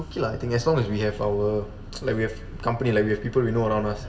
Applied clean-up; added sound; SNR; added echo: none; none; none; reverberation time 2.7 s.